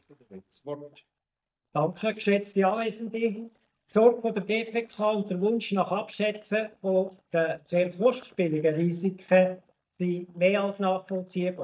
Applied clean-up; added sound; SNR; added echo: neural mask model DeepFilterNet 3.